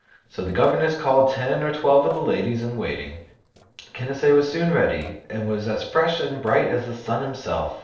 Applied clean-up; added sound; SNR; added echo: neural separator model SepFormer DNS4.